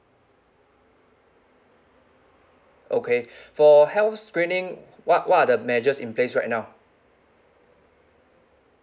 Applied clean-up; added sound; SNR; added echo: none; none; none; none.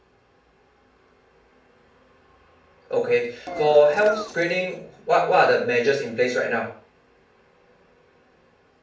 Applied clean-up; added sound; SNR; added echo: none; Engine; 10 dB; reverberation time 0.4 s.